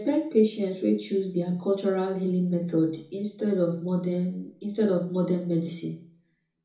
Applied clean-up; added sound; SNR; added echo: none; none; none; reverberation time 0.6 s.